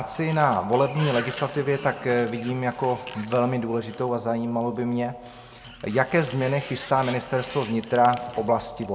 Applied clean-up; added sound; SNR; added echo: none; Sliding door; 17 dB; reverberation time 1.7 s.